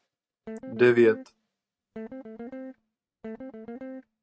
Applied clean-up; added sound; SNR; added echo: neural mask model RNNoise.